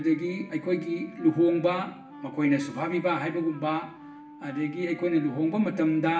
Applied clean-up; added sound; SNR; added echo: none; Wind instrument, woodwind instrument; 19 dB; reverberation time 0.7 s.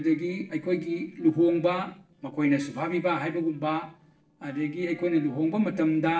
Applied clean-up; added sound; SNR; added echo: neural separator model SepFormer DNS4.